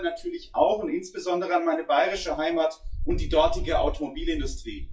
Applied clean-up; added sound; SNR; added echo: classical method WPE with log-MMSE.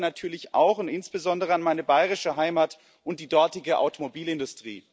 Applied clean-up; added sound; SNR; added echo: none; none; none; none.